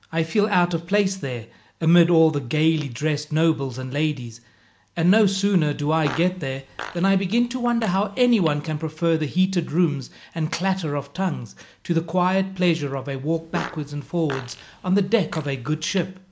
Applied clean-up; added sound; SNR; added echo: none; Fart; 16 dB; none.